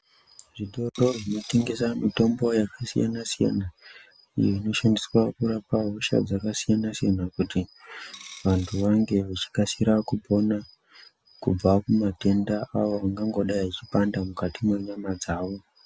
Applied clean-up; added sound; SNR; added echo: none; Coin (dropping); 20 dB; none.